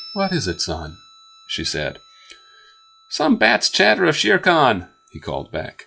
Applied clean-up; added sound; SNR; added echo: classical method log-MMSE.